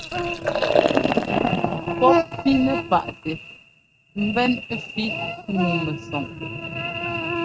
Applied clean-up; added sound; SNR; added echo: neural mask model RNNoise.